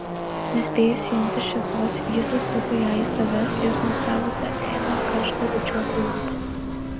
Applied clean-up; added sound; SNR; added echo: none; Car passing by / Race car, auto racing; 0 dB; none.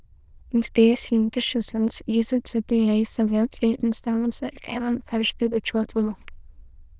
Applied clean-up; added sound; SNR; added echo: neural diffusion model UNIVERSE++.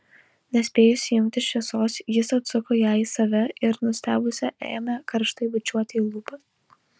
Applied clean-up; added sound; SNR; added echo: none; none; none; none.